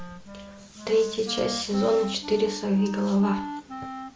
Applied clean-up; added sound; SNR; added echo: none; Wind instrument, woodwind instrument; 12 dB; none.